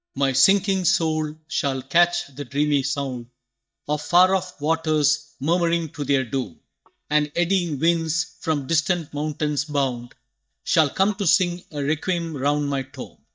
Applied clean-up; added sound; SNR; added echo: neural mask model DeepFilterNet 3.